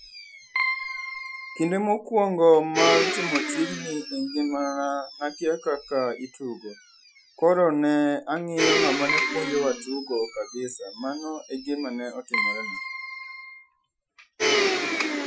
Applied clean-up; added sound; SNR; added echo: classical method Wiener filter.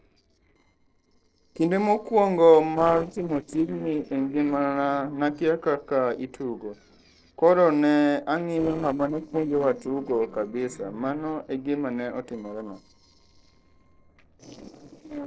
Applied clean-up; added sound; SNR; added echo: neural separator model SepFormer DNS4.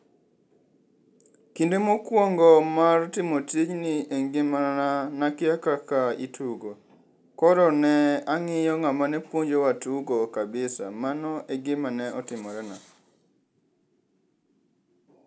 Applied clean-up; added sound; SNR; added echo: none; none; none; none.